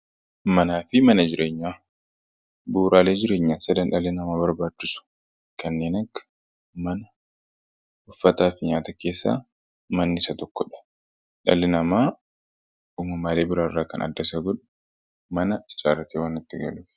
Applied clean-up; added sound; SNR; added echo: none; none; none; none.